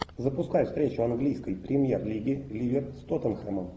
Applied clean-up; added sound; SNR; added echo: none; none; none; none.